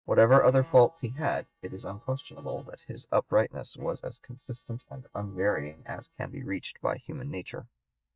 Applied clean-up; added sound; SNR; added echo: neural mask model DeepFilterNet 3.